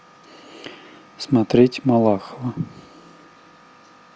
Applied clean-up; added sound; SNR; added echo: none; none; none; none.